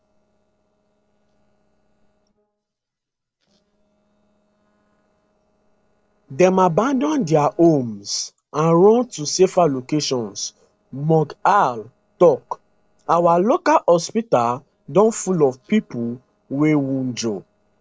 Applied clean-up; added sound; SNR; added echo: neural separator model SepFormer DNS4.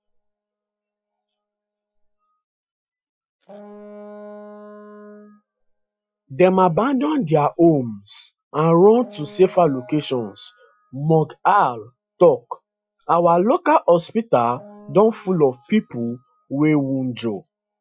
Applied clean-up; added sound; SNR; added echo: classical method Wiener filter.